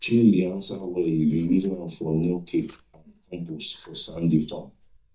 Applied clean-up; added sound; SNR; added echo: neural mask model DeepFilterNet 3.